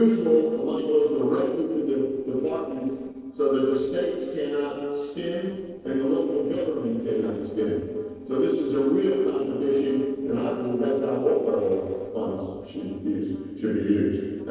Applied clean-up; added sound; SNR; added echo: neural separator model SepFormer DNS4.